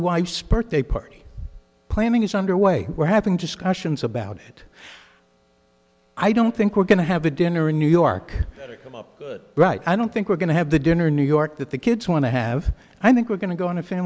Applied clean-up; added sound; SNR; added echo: none; none; none; none.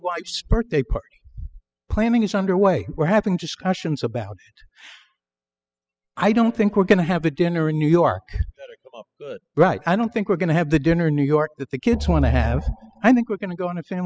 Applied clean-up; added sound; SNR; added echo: classical method spectral subtraction.